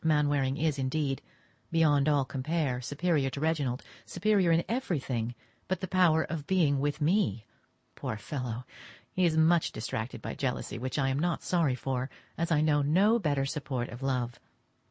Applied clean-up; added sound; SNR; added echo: none; none; none; none.